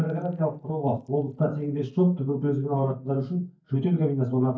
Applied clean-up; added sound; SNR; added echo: neural mask model DeepFilterNet 3.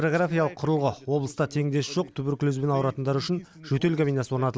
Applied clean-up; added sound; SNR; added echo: none; none; none; none.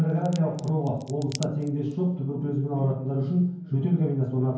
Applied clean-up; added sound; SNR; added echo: none; Crack; 19 dB; reverberation time 0.9 s.